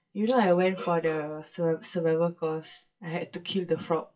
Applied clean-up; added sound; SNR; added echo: classical method WPE with log-MMSE.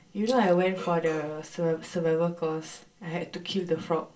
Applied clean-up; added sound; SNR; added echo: none; Rattle; 18 dB; reverberation time 0.2 s.